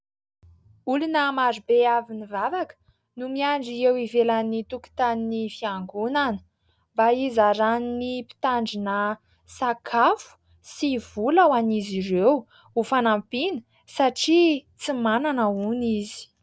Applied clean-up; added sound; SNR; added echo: none; none; none; none.